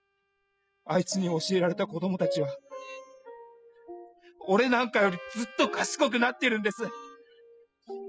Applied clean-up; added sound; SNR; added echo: classical method spectral subtraction.